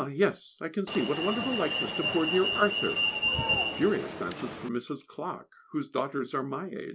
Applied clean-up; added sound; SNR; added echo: none; Alarm; 0 dB; none.